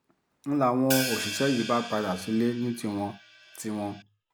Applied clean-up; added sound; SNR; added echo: none; Hi-hat; 8 dB; none.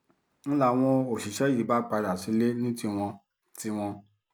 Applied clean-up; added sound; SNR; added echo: none; none; none; none.